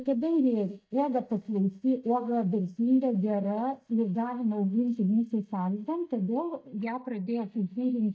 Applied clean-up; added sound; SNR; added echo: neural mask model DeepFilterNet 3.